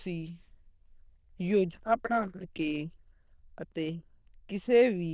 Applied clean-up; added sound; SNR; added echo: neural diffusion model UNIVERSE++.